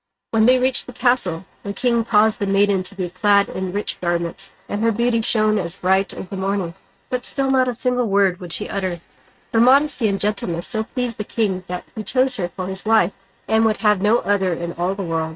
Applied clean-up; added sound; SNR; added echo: neural mask model RNNoise.